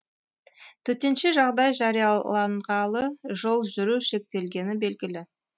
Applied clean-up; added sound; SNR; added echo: none; none; none; none.